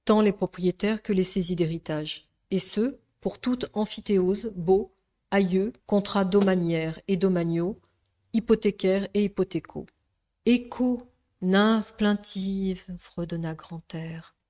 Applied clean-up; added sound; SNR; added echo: neural mask model RNNoise.